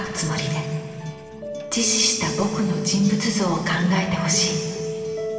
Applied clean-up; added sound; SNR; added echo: none; Acoustic guitar; 18 dB; reverberation time 2.5 s.